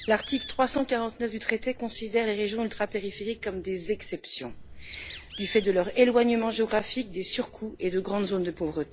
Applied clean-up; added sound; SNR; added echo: none; Bird; 16 dB; none.